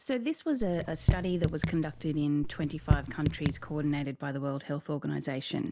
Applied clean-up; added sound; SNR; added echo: none; Raindrop / Drip; 0 dB; none.